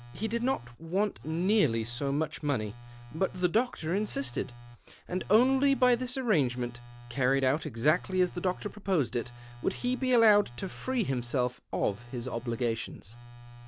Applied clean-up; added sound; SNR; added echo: none; Telephone; 18 dB; none.